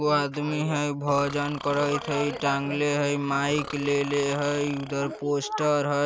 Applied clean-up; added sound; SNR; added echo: none; Burping, eructation; 14 dB; none.